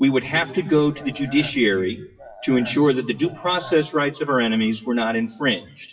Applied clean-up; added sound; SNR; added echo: classical method WPE with log-MMSE.